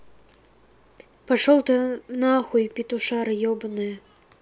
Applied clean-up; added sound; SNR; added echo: none; none; none; none.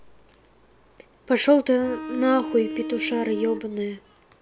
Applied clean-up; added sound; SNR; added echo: none; Bowed string instrument; 8 dB; none.